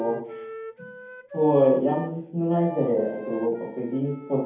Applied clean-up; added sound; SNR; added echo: none; Wind instrument, woodwind instrument; 15 dB; reverberation time 0.7 s.